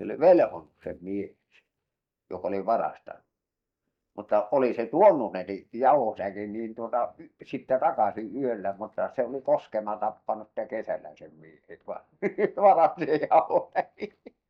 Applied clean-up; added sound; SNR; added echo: neural mask model DeepFilterNet 3.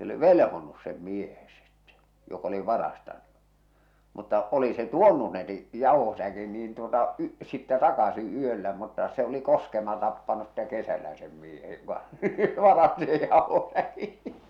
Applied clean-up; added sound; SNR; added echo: none; none; none; none.